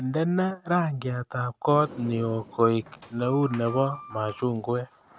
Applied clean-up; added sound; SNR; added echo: none; Sliding door; 16 dB; none.